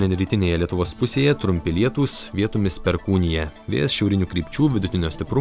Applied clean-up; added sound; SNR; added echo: none; none; none; none.